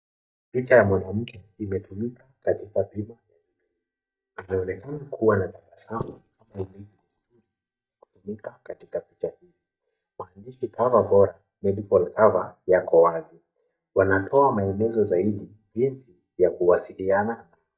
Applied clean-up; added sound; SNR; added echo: neural mask model DeepFilterNet 3.